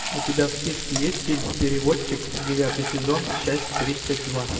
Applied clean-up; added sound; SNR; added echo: none; Frying (food); 4 dB; reverberation time 1.7 s.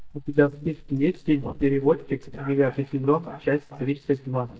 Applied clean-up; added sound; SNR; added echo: neural mask model DeepFilterNet 3.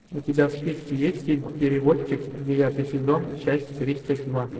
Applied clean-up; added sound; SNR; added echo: neural separator model SepFormer DNS4.